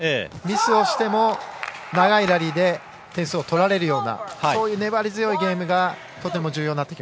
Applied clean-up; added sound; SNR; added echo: none; none; none; none.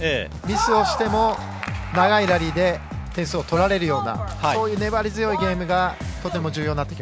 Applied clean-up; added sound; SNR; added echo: none; Bass guitar; 10 dB; none.